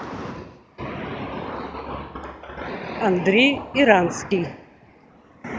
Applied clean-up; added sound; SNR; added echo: none; none; none; none.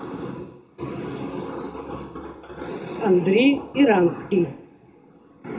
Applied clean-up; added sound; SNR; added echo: none; none; none; reverberation time 0.2 s.